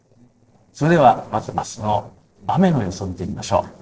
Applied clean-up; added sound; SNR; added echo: neural separator model SepFormer DNS4.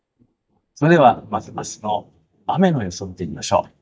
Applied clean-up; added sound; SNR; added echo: neural mask model DeepFilterNet 3.